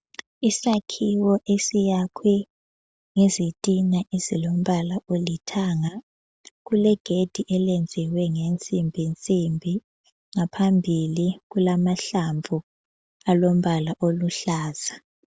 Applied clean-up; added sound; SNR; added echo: none; none; none; none.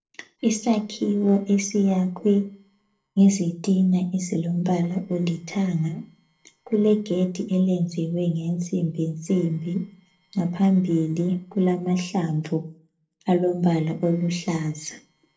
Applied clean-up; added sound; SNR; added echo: neural separator model SepFormer DNS4.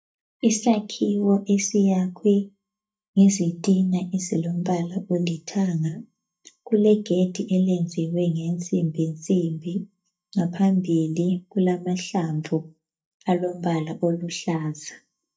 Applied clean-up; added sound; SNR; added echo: neural mask model DeepFilterNet 3.